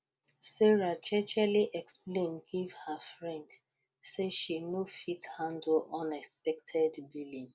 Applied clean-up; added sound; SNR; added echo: none; none; none; none.